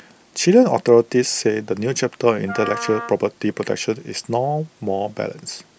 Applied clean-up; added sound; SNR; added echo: none; Wind instrument, woodwind instrument; 13 dB; none.